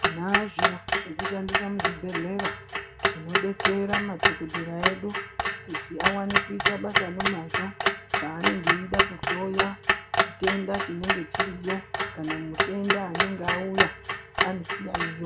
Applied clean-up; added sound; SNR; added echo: none; Clock; -5 dB; none.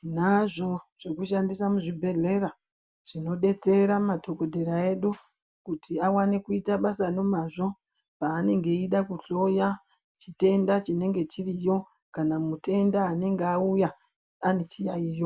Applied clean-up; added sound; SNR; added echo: none; none; none; none.